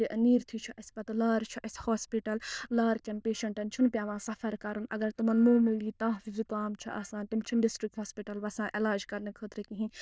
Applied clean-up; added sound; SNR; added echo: neural diffusion model UNIVERSE++.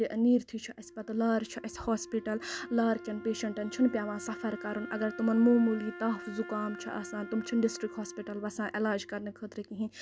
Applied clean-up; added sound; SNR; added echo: none; Wind instrument, woodwind instrument; 15 dB; none.